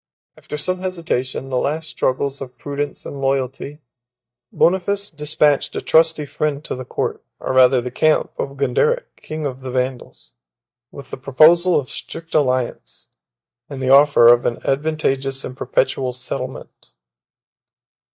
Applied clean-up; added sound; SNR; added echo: neural mask model DeepFilterNet 3.